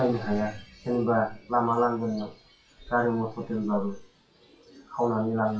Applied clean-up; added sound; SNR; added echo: classical method WPE with log-MMSE.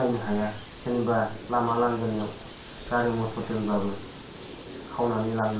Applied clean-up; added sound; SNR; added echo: none; Bird; 14 dB; reverberation time 0.3 s.